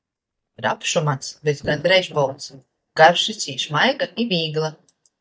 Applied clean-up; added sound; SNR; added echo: neural mask model DeepFilterNet 3.